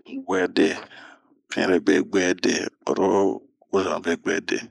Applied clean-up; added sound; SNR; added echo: neural mask model Resemble Enhance denoiser.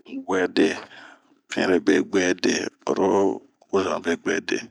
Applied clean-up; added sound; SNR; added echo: none; none; none; none.